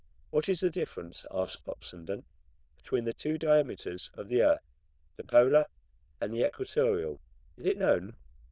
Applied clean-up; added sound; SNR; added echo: neural diffusion model UNIVERSE++.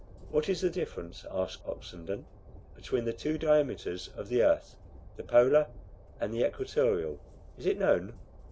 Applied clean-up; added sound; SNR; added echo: none; Train; 18 dB; none.